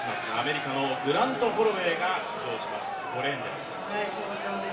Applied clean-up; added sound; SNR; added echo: none; Crowd; 5 dB; reverberation time 2.9 s.